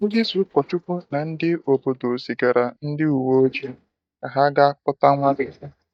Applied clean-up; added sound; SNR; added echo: neural mask model DeepFilterNet 3.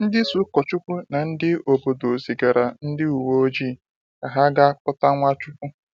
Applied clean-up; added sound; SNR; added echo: none; none; none; none.